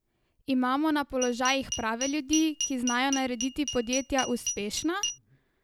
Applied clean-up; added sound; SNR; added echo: none; Glass; 7 dB; none.